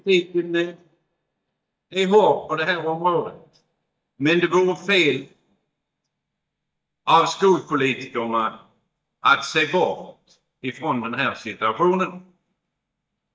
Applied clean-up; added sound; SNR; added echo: neural mask model DeepFilterNet 3.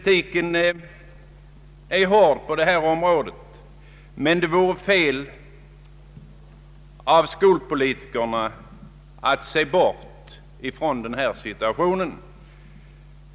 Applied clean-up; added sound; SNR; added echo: none; none; none; none.